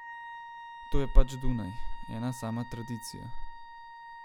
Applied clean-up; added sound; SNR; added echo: none; Wind instrument, woodwind instrument; 17 dB; none.